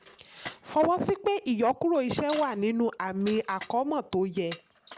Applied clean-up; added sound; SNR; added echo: none; Bicycle; 20 dB; none.